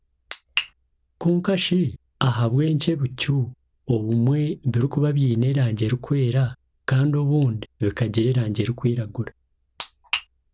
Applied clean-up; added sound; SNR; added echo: none; none; none; none.